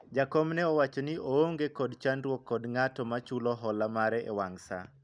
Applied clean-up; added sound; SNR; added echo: none; none; none; none.